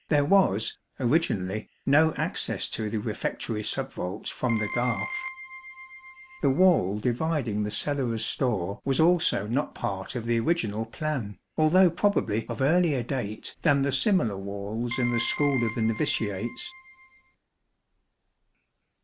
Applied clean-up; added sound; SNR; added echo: none; Keyboard (musical); 10 dB; none.